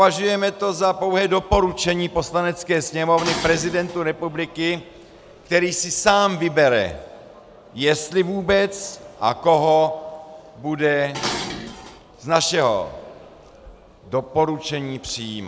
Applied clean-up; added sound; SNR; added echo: none; Dishes, pots, and pans; 12 dB; none.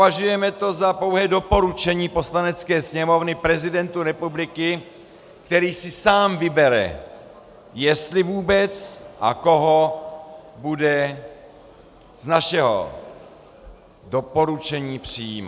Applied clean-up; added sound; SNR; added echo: none; none; none; none.